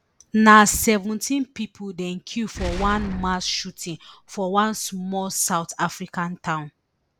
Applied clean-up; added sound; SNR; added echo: none; Boom; 12 dB; none.